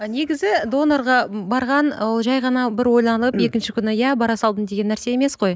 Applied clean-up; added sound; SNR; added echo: none; none; none; none.